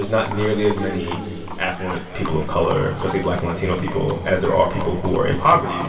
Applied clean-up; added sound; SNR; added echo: none; Livestock, farm animals, working animals; 14 dB; reverberation time 2.6 s.